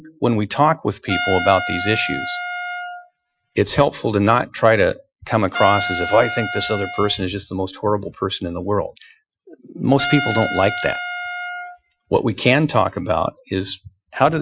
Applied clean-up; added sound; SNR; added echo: classical method Wiener filter.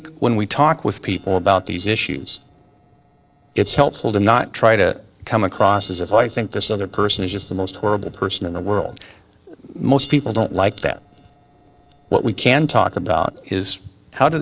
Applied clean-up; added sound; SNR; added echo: neural separator model SepFormer DNS4.